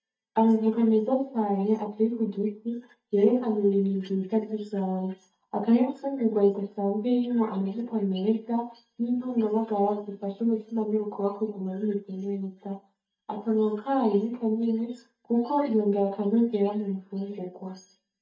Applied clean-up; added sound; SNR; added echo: neural mask model DeepFilterNet 3.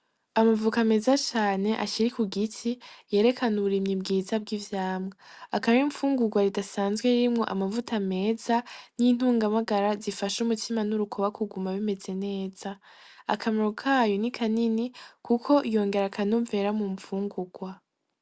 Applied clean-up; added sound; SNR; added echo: none; none; none; none.